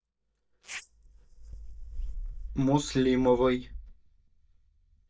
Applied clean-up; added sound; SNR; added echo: neural mask model DeepFilterNet 3.